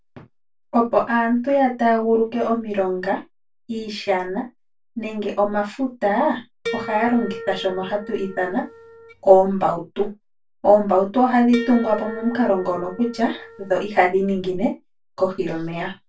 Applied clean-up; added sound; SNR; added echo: none; Harp; 13 dB; reverberation time 0.2 s.